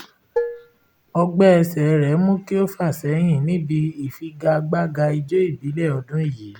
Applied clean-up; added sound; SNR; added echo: none; Dishes, pots, and pans; 7 dB; none.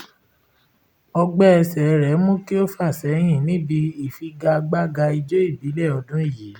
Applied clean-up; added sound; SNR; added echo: none; none; none; none.